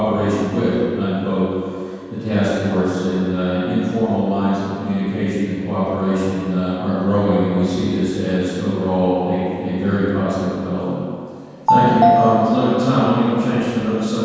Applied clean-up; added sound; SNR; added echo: none; Telephone; 0 dB; reverberation time 2.1 s.